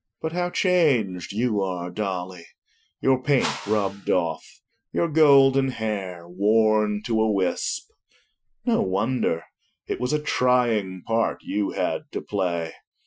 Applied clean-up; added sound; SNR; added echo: classical method Wiener filter.